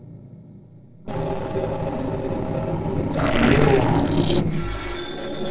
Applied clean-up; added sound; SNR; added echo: neural separator model SepFormer DNS4.